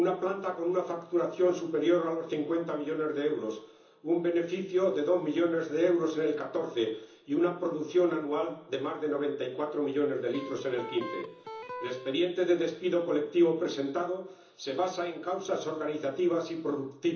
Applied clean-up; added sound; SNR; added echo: none; Electric guitar; 12 dB; reverberation time 0.7 s.